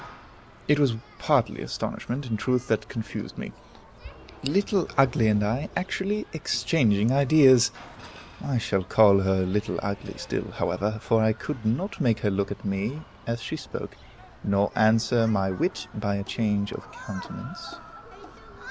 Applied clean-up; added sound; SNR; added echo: none; Human group actions; 20 dB; none.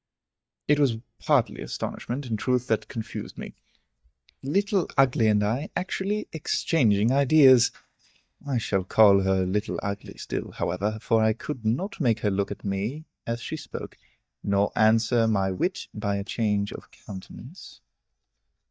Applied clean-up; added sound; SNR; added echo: neural mask model DeepFilterNet 3.